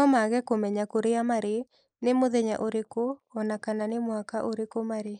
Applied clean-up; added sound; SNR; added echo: neural mask model Resemble Enhance denoiser.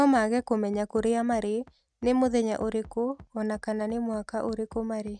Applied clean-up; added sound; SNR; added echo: neural mask model RNNoise.